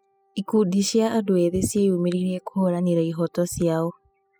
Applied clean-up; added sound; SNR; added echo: classical method spectral subtraction.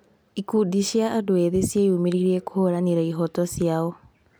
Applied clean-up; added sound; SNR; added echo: none; none; none; none.